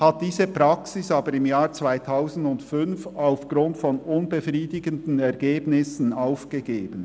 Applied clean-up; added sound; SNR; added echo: none; none; none; none.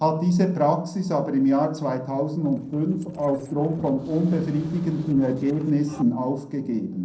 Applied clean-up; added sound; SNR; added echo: neural separator model SepFormer DNS4.